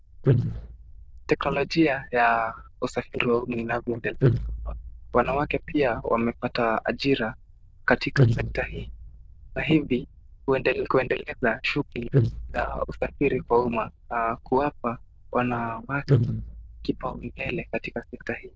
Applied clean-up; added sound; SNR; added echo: neural diffusion model UNIVERSE++.